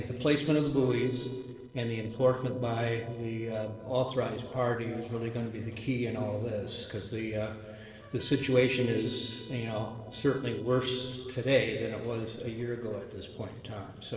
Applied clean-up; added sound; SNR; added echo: neural separator model SepFormer DNS4.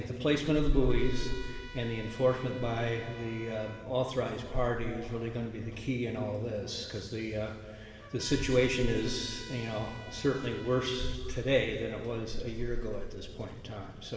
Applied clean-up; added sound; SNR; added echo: none; Trumpet; 18 dB; reverberation time 2.2 s.